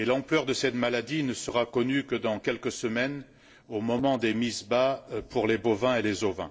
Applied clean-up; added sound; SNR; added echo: neural separator model SepFormer DNS4.